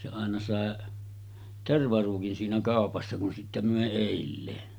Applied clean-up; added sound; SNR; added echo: none; none; none; none.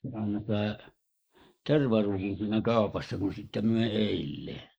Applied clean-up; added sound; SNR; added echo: neural mask model Resemble Enhance denoiser.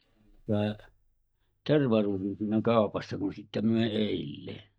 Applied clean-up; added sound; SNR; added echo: neural mask model DeepFilterNet 3.